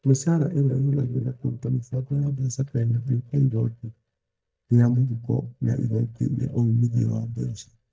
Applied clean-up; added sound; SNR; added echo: neural mask model DeepFilterNet 3.